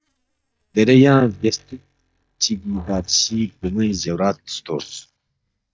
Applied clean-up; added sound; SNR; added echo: neural mask model DeepFilterNet 3.